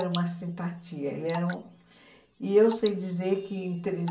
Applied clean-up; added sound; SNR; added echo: none; Drip / Water; 14 dB; reverberation time 0.4 s.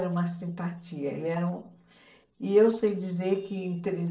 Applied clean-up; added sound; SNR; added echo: neural separator model SepFormer DNS4.